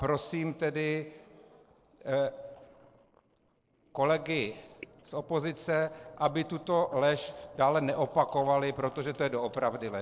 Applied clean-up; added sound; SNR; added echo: neural separator model SepFormer DNS4.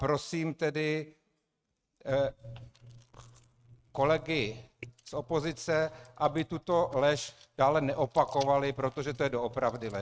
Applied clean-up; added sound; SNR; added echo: neural mask model RNNoise.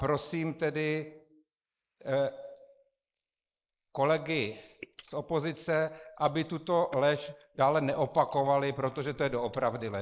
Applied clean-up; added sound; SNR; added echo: neural mask model Resemble Enhance denoiser.